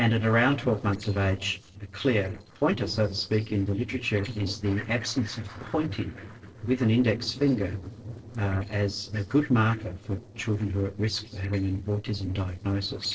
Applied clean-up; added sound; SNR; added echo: neural separator model SepFormer DNS4.